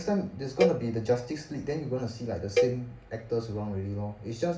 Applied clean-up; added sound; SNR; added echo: none; Cowbell; 2 dB; reverberation time 0.4 s.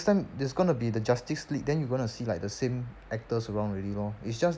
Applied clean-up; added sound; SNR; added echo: none; none; none; none.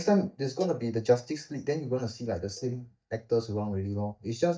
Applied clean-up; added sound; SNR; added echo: neural mask model DeepFilterNet 3.